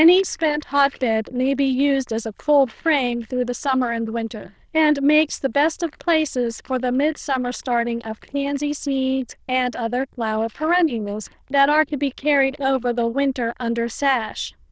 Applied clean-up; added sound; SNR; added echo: neural diffusion model UNIVERSE++.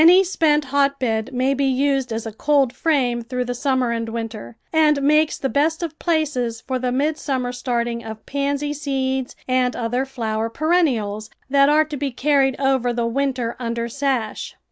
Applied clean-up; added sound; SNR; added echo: none; none; none; none.